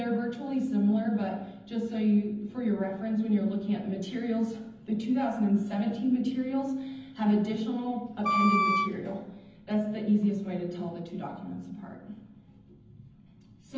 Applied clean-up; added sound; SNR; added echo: none; Wind instrument, woodwind instrument; -1 dB; reverberation time 0.8 s.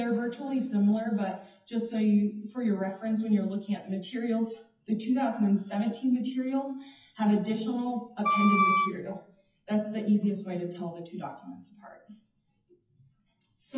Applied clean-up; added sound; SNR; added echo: classical method WPE with log-MMSE.